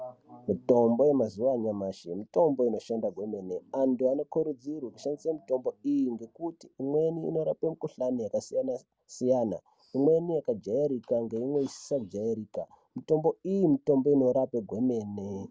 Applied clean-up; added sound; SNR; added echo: none; none; none; none.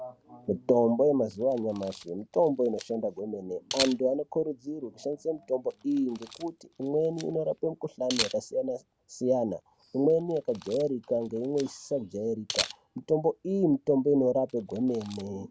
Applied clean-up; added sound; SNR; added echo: none; Camera; 14 dB; none.